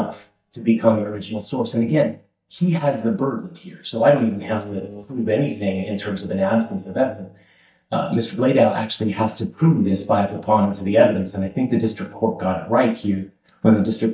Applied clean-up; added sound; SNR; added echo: neural mask model DeepFilterNet 3.